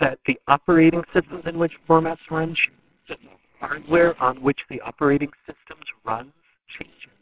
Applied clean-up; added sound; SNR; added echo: neural separator model SepFormer WHAMR!.